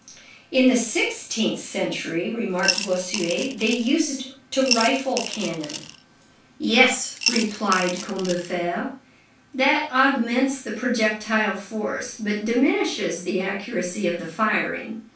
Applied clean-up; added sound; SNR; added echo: none; Coin (dropping) / Glass; 6 dB; reverberation time 0.3 s.